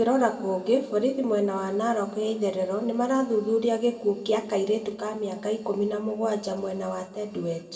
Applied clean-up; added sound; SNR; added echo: none; none; none; reverberation time 1.4 s.